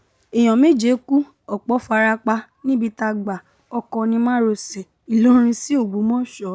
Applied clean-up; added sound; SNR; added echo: none; none; none; none.